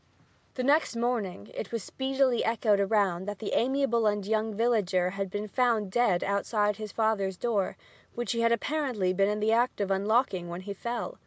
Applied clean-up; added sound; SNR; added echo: none; none; none; none.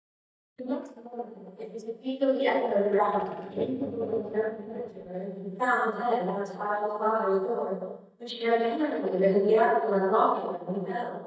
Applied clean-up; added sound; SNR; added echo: neural mask model DeepFilterNet 3.